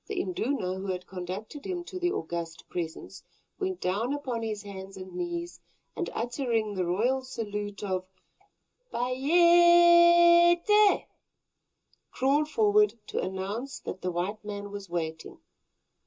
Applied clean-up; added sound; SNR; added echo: none; none; none; reverberation time 0.2 s.